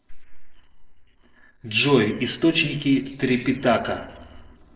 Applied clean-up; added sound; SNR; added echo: neural separator model SepFormer DNS4.